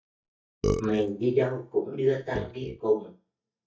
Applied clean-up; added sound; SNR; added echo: neural mask model DeepFilterNet 3.